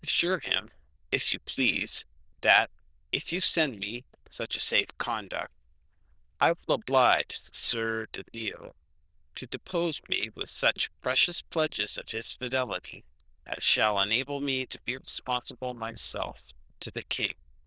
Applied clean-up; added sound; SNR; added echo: neural diffusion model UNIVERSE++.